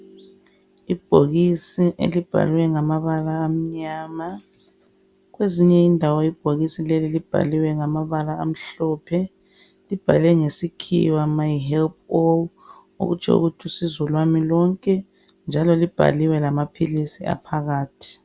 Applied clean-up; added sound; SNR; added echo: none; none; none; none.